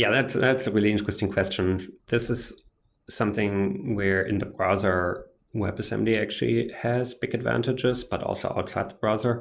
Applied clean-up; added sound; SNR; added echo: none; none; none; none.